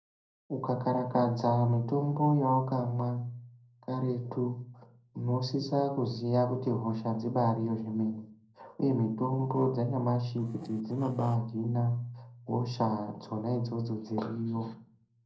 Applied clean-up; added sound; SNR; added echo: neural separator model SepFormer DNS4.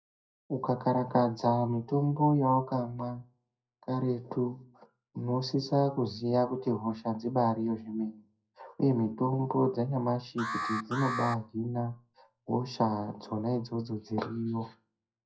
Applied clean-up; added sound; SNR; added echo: classical method WPE with log-MMSE.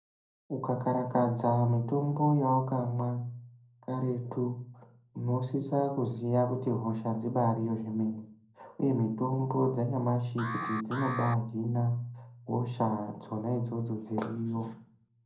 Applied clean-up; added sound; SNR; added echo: none; Alarm; 8 dB; reverberation time 0.5 s.